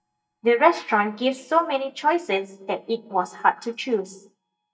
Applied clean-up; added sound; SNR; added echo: neural mask model DeepFilterNet 3.